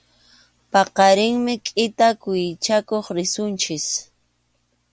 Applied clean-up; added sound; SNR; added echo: none; none; none; none.